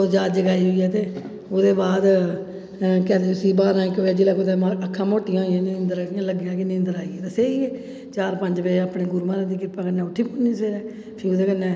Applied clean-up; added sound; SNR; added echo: none; none; none; none.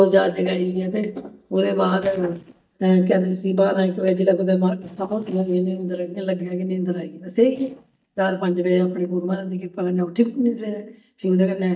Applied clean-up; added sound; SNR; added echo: neural mask model DeepFilterNet 3.